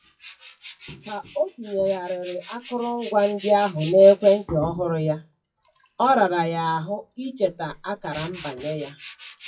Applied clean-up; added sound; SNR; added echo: classical method WPE with log-MMSE.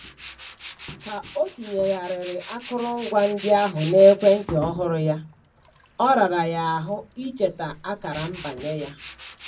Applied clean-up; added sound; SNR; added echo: none; Tools; 18 dB; reverberation time 0.4 s.